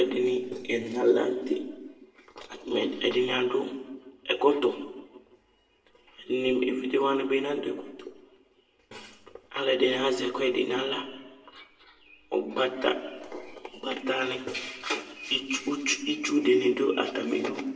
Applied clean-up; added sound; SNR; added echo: none; none; none; reverberation time 0.9 s.